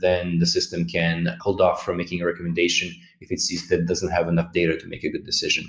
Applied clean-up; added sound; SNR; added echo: none; none; none; none.